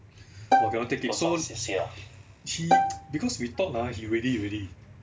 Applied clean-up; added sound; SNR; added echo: none; Bowed string instrument; -4 dB; none.